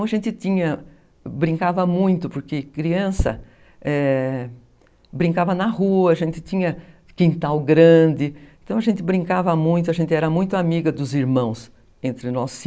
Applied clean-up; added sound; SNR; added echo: none; none; none; none.